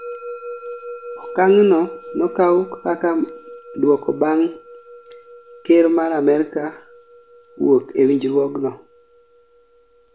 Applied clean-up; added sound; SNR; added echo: none; Musical instrument; 17 dB; none.